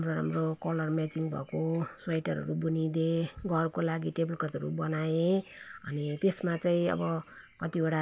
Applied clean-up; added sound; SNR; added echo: none; none; none; none.